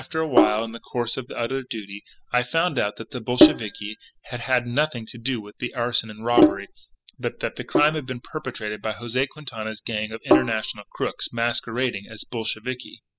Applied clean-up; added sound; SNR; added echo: classical method spectral subtraction.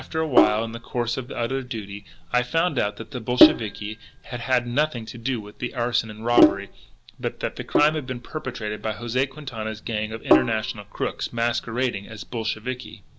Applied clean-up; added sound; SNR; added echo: none; Sink (filling or washing); 0 dB; none.